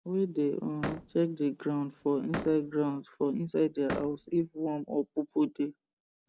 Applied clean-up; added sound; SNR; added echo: none; Slam; 11 dB; none.